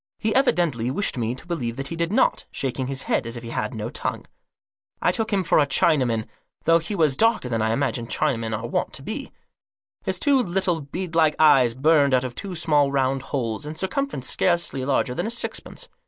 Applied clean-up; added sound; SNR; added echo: none; none; none; none.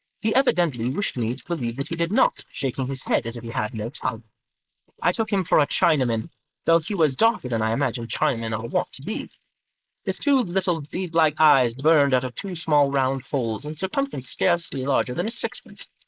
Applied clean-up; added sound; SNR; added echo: neural mask model Resemble Enhance denoiser.